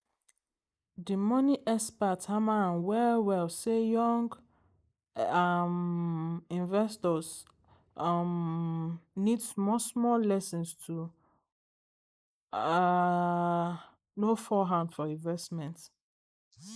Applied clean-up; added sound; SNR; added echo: neural mask model Resemble Enhance denoiser.